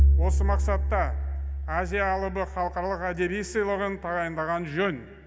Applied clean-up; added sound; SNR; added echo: none; Bowed string instrument; -2 dB; none.